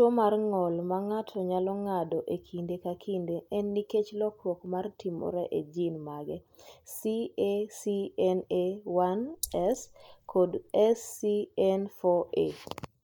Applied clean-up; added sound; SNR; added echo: neural mask model Resemble Enhance denoiser.